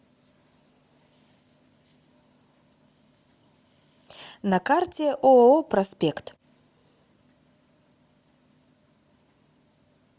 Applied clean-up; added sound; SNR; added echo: none; none; none; none.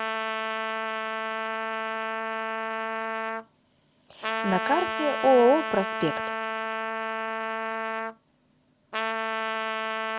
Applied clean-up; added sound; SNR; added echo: none; Trumpet; 0 dB; none.